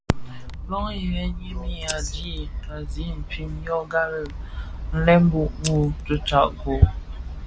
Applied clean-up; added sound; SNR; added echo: none; Scissors; 6 dB; none.